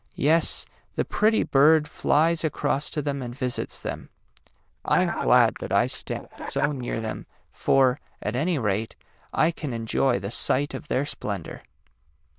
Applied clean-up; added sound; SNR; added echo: neural diffusion model UNIVERSE++.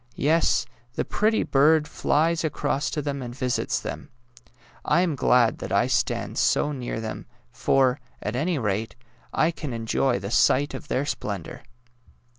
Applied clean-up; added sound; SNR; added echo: none; none; none; none.